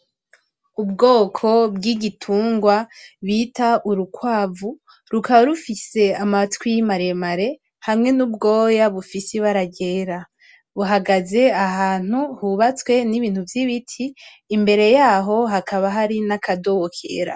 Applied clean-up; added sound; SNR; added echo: none; none; none; none.